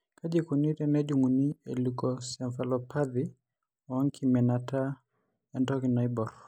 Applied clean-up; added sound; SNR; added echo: none; none; none; none.